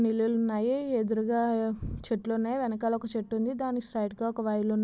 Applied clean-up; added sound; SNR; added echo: none; none; none; none.